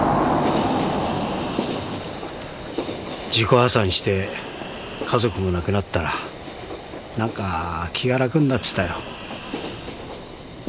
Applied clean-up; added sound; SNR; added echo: none; Breathing; 16 dB; none.